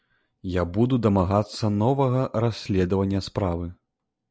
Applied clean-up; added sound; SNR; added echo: none; none; none; none.